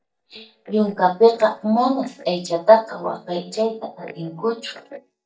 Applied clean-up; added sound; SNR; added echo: neural mask model DeepFilterNet 3.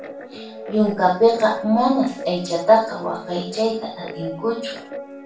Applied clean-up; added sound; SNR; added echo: none; Guitar; 13 dB; reverberation time 0.4 s.